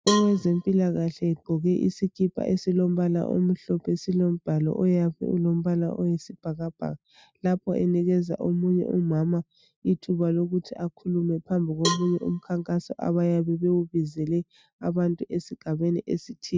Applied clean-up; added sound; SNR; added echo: neural mask model RNNoise.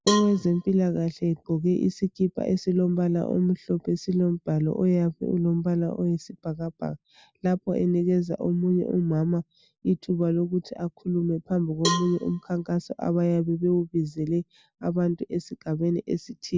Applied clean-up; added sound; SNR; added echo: none; Cowbell; 9 dB; none.